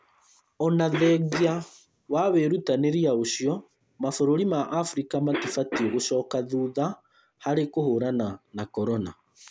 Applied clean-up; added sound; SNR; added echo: none; Cough; 14 dB; none.